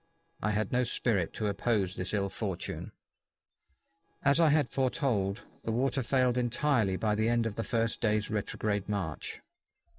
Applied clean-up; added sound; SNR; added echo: neural separator model SepFormer DNS4.